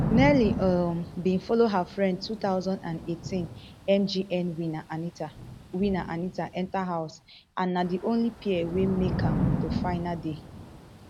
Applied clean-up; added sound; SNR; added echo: none; Thunder / Rain; 6 dB; none.